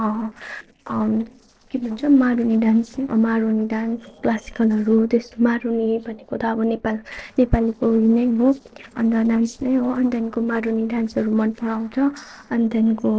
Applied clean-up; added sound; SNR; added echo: neural separator model SepFormer DNS4.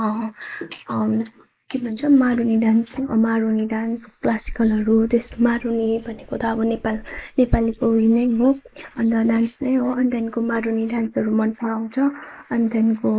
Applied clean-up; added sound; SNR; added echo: neural mask model Resemble Enhance denoiser.